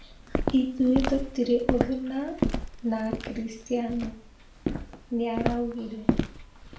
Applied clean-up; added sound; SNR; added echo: none; Walk, footsteps; 2 dB; reverberation time 0.4 s.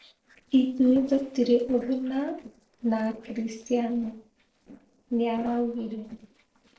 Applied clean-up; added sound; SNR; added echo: neural separator model SepFormer DNS4.